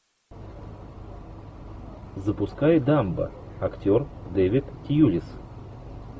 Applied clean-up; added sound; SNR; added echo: none; none; none; none.